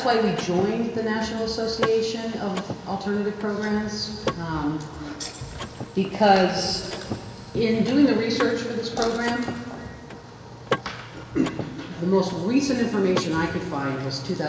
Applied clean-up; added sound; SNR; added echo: none; Mechanisms / Car; 12 dB; reverberation time 2.5 s.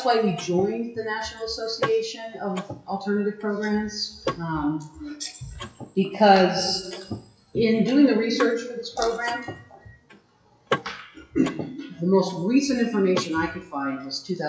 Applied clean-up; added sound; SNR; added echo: classical method WPE with log-MMSE.